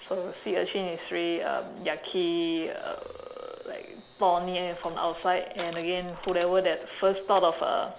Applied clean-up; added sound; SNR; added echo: none; Crushing; 20 dB; none.